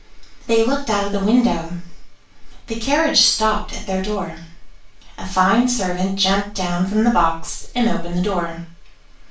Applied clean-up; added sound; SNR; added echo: none; none; none; reverberation time 0.3 s.